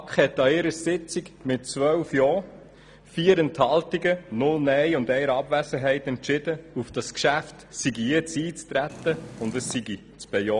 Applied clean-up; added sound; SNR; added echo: none; Purr; 14 dB; none.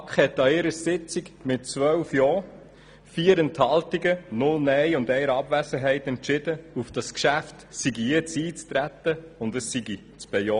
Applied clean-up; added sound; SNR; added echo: none; none; none; none.